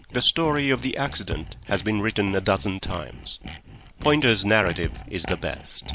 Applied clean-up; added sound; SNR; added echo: none; Sawing + Thump, thud; 12 dB; none.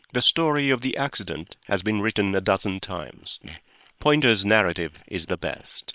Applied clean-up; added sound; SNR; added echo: neural separator model SepFormer WHAM!.